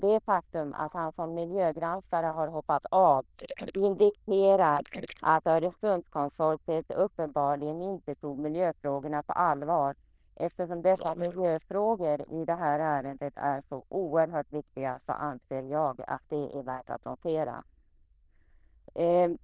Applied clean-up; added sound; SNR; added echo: neural diffusion model UNIVERSE++.